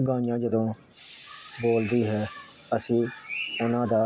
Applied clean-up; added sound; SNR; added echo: none; none; none; none.